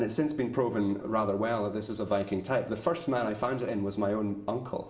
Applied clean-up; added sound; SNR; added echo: none; none; none; reverberation time 0.7 s.